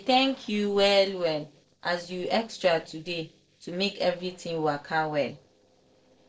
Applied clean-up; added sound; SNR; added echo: neural separator model SepFormer DNS4.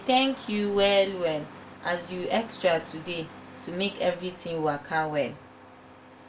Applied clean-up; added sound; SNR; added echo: none; Engine starting; 18 dB; reverberation time 0.3 s.